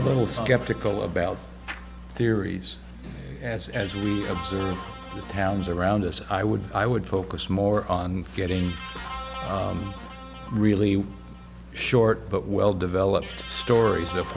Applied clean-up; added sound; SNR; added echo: none; Guitar; 16 dB; none.